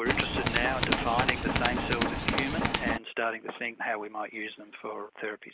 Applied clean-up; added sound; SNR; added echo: none; Tools; -4 dB; none.